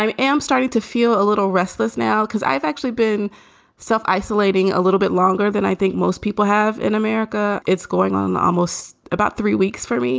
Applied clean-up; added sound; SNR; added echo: none; none; none; none.